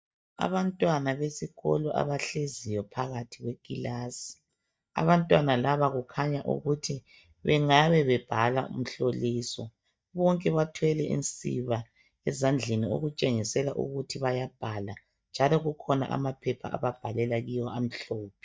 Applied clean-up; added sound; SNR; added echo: neural mask model DeepFilterNet 3.